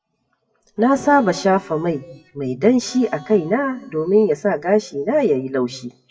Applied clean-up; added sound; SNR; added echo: classical method WPE with log-MMSE.